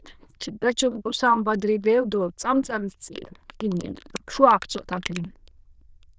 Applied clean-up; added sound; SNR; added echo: neural diffusion model UNIVERSE++.